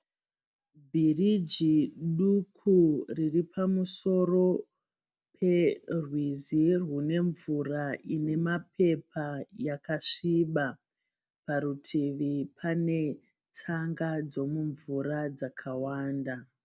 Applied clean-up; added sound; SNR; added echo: none; none; none; none.